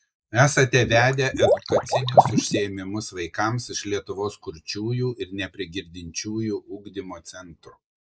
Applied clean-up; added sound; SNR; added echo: neural mask model Resemble Enhance denoiser.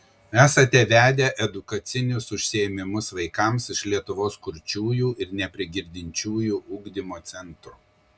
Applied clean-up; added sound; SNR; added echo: none; none; none; none.